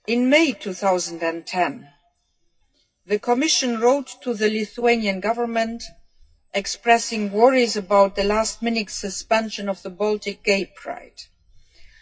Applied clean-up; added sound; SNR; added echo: classical method WPE with log-MMSE.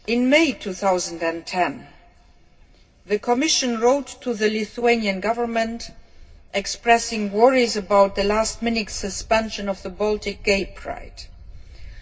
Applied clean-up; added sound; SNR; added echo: none; Wind / Bird; 20 dB; reverberation time 0.4 s.